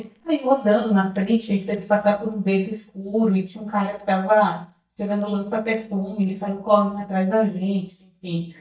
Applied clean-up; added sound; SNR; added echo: neural mask model DeepFilterNet 3.